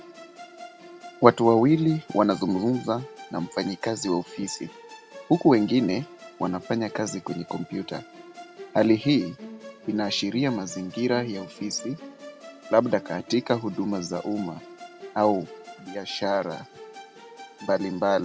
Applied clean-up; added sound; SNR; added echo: none; Musical instrument; 18 dB; none.